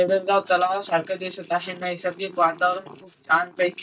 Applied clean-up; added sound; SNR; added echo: neural mask model DeepFilterNet 3.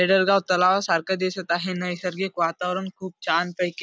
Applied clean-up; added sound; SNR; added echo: none; none; none; none.